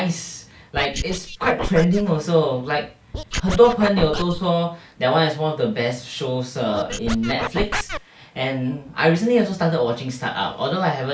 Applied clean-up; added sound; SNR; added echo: neural mask model Resemble Enhance denoiser.